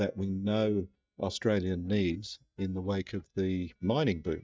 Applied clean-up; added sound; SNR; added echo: neural mask model DeepFilterNet 3.